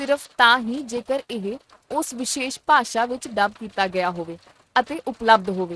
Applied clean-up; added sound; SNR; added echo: neural mask model RNNoise.